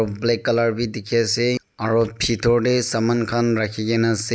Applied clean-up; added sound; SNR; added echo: none; none; none; none.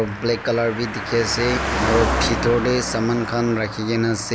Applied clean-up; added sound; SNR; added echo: none; Car passing by; 4 dB; none.